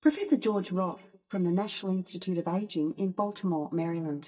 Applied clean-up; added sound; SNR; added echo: neural mask model DeepFilterNet 3.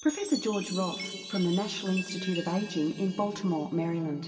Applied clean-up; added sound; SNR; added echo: none; Chime; 12 dB; reverberation time 2.5 s.